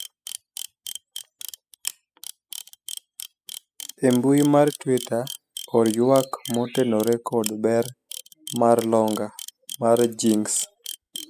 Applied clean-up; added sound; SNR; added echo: classical method spectral subtraction.